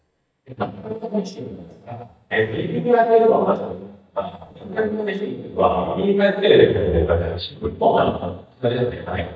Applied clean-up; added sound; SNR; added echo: neural mask model DeepFilterNet 3.